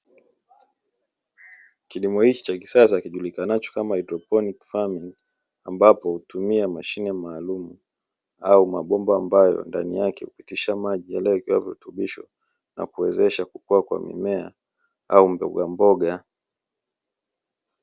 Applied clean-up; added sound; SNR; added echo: none; none; none; none.